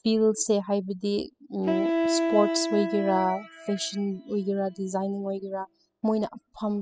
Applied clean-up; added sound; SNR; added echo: classical method spectral subtraction.